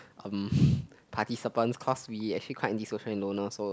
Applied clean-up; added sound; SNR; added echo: none; none; none; none.